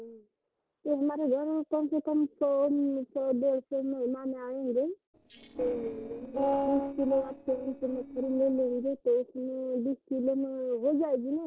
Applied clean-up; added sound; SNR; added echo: neural separator model SepFormer DNS4.